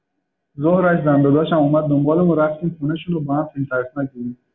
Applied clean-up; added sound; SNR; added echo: none; none; none; none.